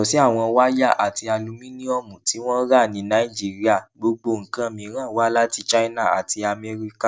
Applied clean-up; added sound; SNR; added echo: none; none; none; none.